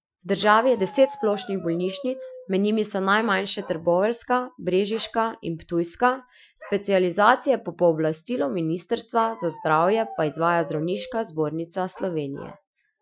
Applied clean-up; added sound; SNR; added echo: classical method Wiener filter.